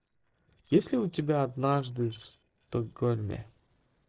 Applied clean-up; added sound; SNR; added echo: neural separator model SepFormer DNS4.